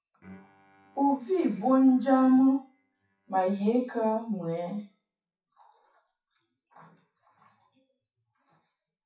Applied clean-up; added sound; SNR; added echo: classical method WPE with log-MMSE.